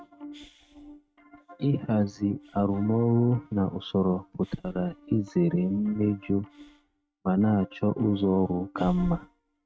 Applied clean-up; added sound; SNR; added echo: neural mask model RNNoise.